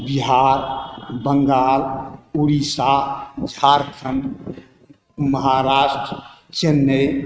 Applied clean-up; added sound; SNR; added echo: neural mask model RNNoise.